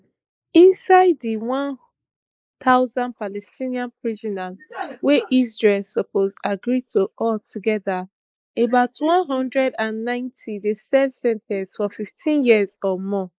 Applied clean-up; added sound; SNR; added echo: neural mask model Resemble Enhance denoiser.